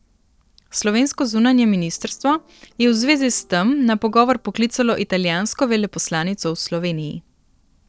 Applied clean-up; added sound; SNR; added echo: neural separator model SepFormer DNS4.